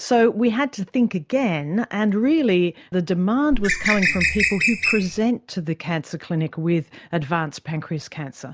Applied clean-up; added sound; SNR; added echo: none; Bird; 0 dB; none.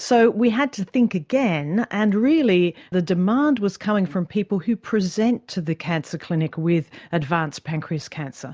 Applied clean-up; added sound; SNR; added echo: none; none; none; none.